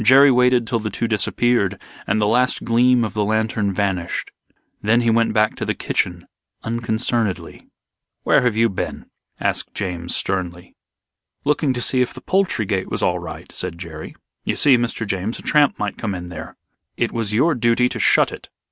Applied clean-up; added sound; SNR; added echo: none; none; none; none.